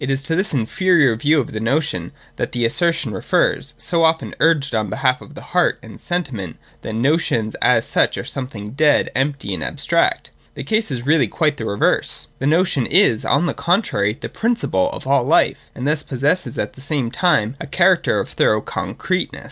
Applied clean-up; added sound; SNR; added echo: none; none; none; none.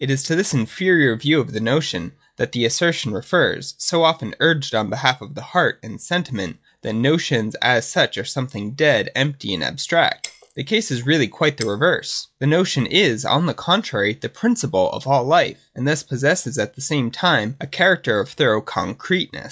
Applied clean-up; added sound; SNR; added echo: classical method log-MMSE.